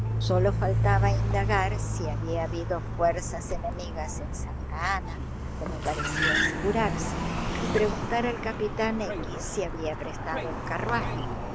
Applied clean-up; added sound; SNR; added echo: none; Car; -2 dB; none.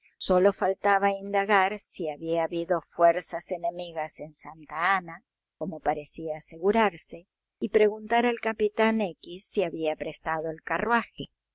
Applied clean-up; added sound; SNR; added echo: none; none; none; none.